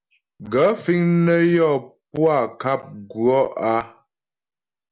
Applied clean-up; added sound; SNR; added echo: none; none; none; none.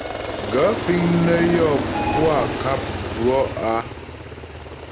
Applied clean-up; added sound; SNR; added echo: none; Alarm + Aircraft; 4 dB; none.